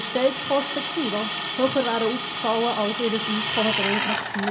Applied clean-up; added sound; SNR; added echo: none; Drill; 2 dB; reverberation time 0.7 s.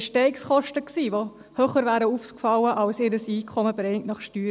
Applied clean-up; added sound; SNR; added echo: none; none; none; none.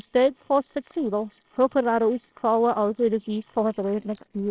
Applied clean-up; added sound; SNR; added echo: neural separator model SepFormer WHAMR!.